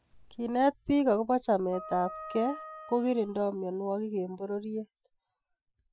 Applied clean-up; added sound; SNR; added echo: classical method Wiener filter.